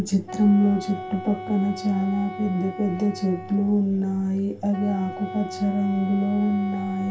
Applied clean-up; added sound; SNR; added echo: none; Wind instrument, woodwind instrument; 13 dB; reverberation time 0.2 s.